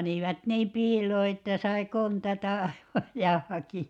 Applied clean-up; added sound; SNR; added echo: none; none; none; none.